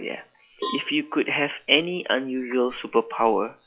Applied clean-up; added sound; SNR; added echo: classical method log-MMSE.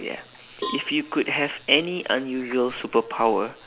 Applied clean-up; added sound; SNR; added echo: none; Cowbell; 14 dB; none.